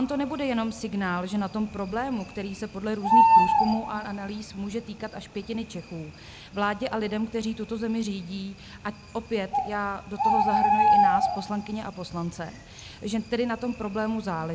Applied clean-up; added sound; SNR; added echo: none; Bird; -2 dB; none.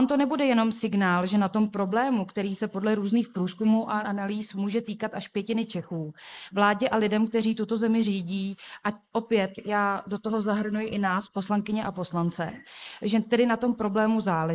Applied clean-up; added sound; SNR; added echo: neural mask model Resemble Enhance denoiser.